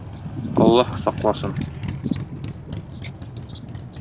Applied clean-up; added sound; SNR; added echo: none; Motorcycle; 7 dB; none.